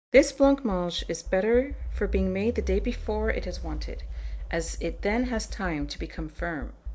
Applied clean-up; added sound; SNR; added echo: neural mask model DeepFilterNet 3.